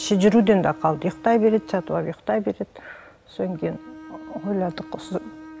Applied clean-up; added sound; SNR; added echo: none; Bowed string instrument; 19 dB; none.